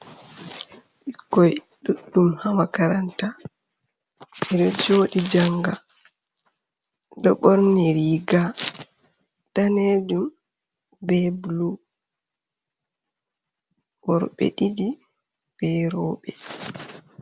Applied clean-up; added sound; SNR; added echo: none; none; none; none.